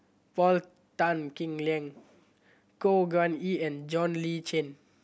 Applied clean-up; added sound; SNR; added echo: none; none; none; none.